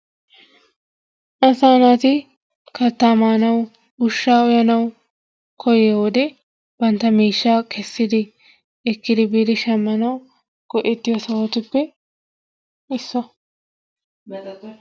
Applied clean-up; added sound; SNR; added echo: none; none; none; none.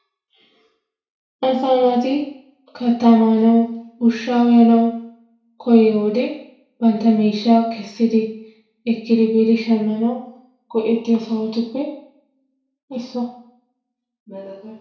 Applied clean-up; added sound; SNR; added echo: none; none; none; reverberation time 0.6 s.